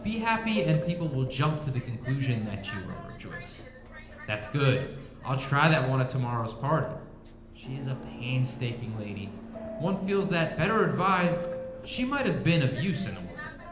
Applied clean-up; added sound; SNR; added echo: none; Subway, metro, underground; 12 dB; reverberation time 0.8 s.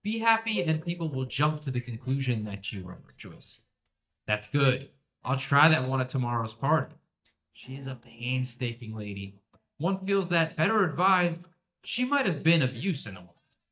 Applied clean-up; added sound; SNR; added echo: neural mask model DeepFilterNet 3.